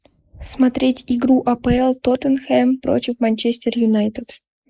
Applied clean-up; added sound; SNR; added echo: neural mask model Resemble Enhance denoiser.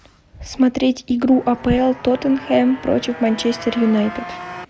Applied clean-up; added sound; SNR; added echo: none; Motorcycle; 15 dB; none.